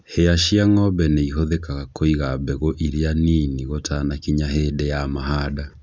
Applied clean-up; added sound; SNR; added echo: none; none; none; none.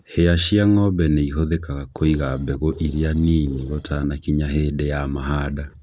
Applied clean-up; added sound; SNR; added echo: neural separator model SepFormer DNS4.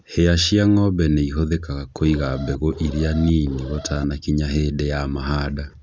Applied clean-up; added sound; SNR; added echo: none; Alarm; 18 dB; none.